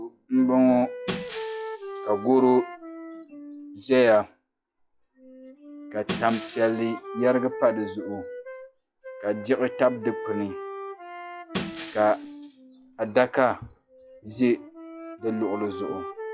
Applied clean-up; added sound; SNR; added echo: classical method log-MMSE.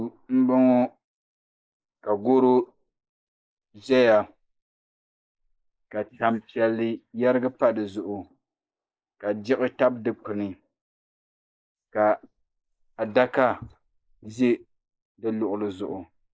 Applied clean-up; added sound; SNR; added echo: neural mask model Resemble Enhance denoiser.